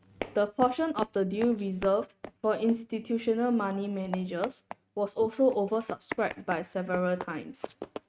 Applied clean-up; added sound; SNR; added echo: neural mask model RNNoise.